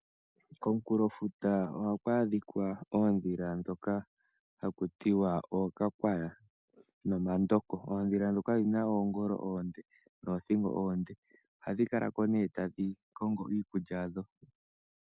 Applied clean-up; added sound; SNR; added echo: none; none; none; none.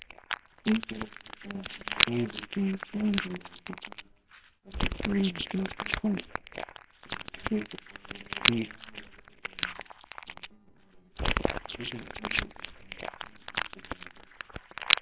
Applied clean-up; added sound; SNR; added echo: neural separator model SepFormer WHAMR!.